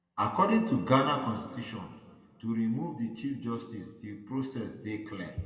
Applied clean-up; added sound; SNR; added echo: none; none; none; reverberation time 1.5 s.